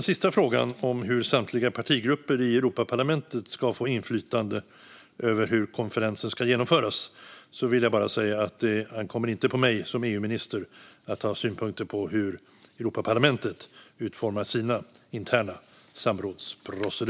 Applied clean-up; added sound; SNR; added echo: none; none; none; none.